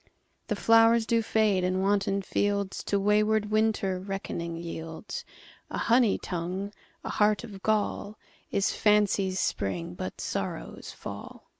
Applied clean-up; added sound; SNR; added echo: none; none; none; none.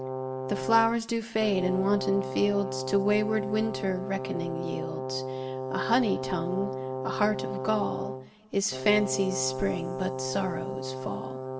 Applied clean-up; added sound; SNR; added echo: none; Brass instrument; 5 dB; reverberation time 1.7 s.